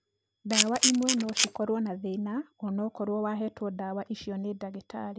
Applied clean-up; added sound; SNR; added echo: none; Camera; -4 dB; none.